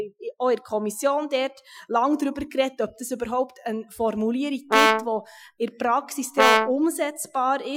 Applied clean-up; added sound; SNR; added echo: classical method Wiener filter.